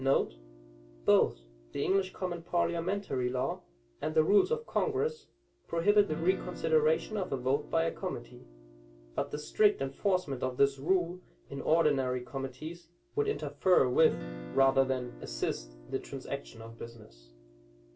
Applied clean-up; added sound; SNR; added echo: none; Guitar; 18 dB; reverberation time 0.2 s.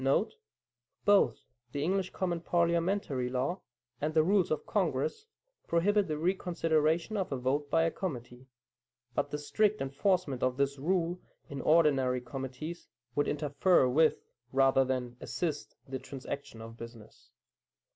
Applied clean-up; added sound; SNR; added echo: none; none; none; none.